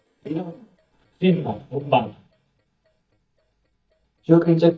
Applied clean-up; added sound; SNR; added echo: neural mask model DeepFilterNet 3.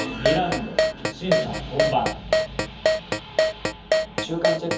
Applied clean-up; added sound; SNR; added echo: none; Keyboard (musical); -5 dB; reverberation time 0.7 s.